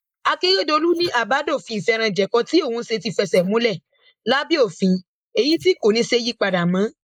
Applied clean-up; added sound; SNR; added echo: neural mask model Resemble Enhance denoiser.